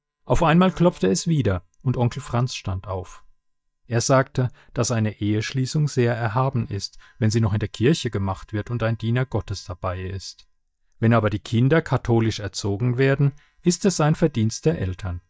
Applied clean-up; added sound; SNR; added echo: neural mask model DeepFilterNet 3.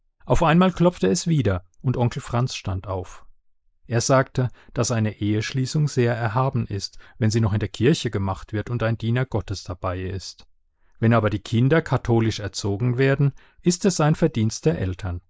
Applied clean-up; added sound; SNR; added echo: neural mask model Resemble Enhance denoiser.